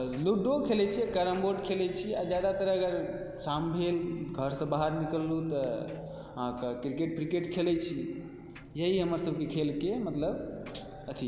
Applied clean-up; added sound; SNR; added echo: none; Engine; 19 dB; none.